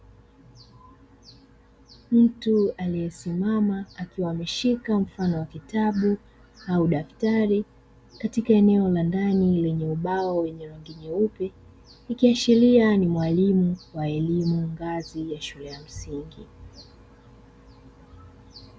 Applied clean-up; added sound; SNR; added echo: none; none; none; none.